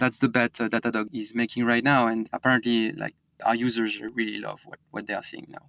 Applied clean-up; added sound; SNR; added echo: none; none; none; none.